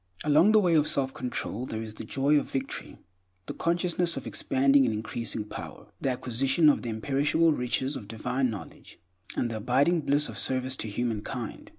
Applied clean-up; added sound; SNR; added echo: none; none; none; none.